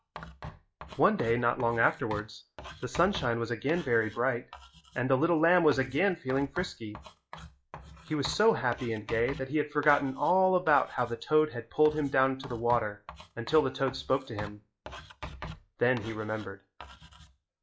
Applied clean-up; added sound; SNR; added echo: classical method log-MMSE.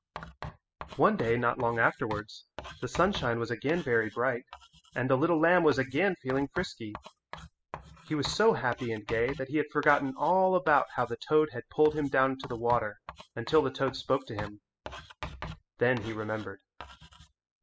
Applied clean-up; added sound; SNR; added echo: classical method spectral subtraction.